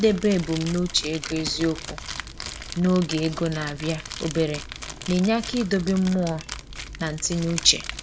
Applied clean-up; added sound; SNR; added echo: none; Crumpling, crinkling; 11 dB; none.